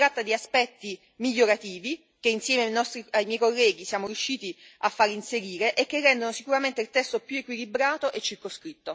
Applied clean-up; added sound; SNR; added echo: none; none; none; none.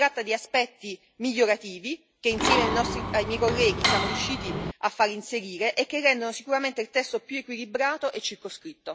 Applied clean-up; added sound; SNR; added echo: none; Mechanisms; 0 dB; none.